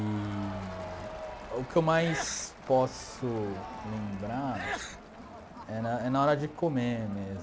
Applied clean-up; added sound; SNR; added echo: none; Sneeze / Church bell + Crowd; 10 dB; none.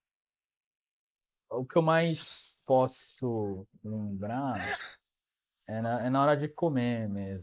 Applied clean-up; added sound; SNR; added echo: neural mask model Resemble Enhance denoiser.